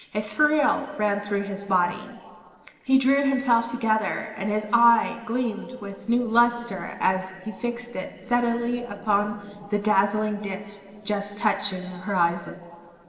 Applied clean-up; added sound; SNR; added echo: neural separator model SepFormer DNS4.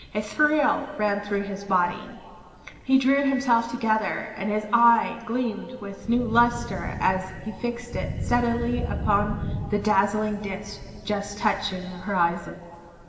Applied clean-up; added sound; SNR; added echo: none; Thunder / Rain; 11 dB; reverberation time 2.0 s.